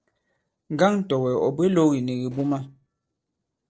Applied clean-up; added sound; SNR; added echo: neural separator model SepFormer DNS4.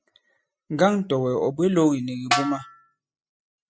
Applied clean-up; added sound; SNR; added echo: classical method spectral subtraction.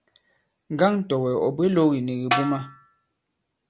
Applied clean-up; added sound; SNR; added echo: none; Snare drum; 4 dB; none.